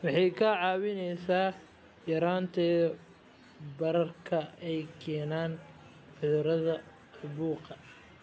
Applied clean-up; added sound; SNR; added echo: none; none; none; none.